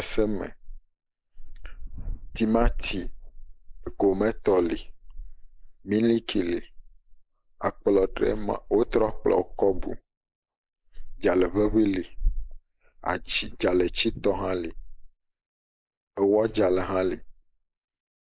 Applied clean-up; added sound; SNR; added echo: neural mask model Resemble Enhance denoiser.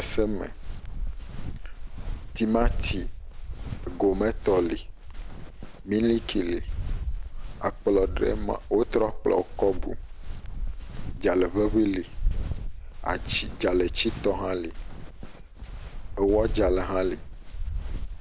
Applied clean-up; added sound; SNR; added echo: none; Walk, footsteps; 3 dB; none.